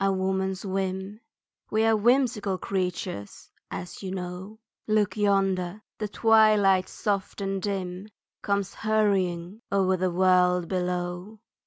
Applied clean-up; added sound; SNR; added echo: none; none; none; none.